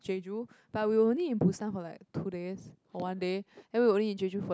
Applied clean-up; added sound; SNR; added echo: none; none; none; none.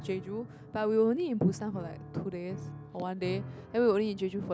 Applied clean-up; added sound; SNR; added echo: none; Piano; 14 dB; none.